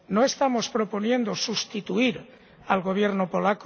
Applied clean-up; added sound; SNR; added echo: none; none; none; none.